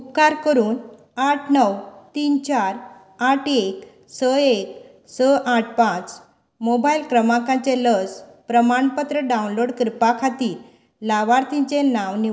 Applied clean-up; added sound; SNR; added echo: none; none; none; none.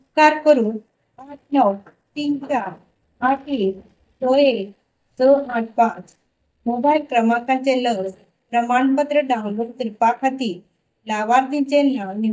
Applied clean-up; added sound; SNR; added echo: neural mask model DeepFilterNet 3.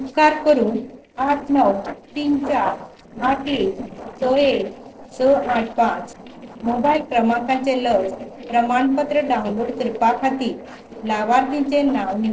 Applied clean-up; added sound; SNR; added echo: neural separator model SepFormer DNS4.